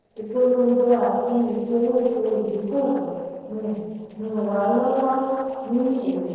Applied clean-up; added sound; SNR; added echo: neural separator model SepFormer DNS4.